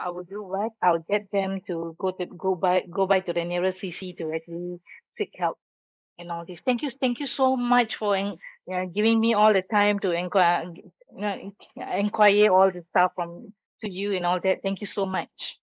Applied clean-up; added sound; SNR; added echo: neural mask model Resemble Enhance denoiser.